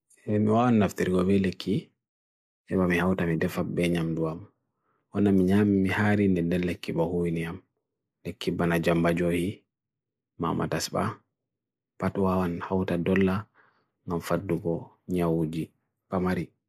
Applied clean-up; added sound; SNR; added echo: neural mask model Resemble Enhance denoiser.